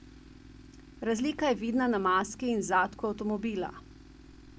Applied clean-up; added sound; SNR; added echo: none; Tools; 20 dB; none.